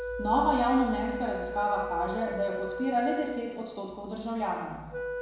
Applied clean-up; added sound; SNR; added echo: none; Wind instrument, woodwind instrument; 7 dB; reverberation time 1.0 s.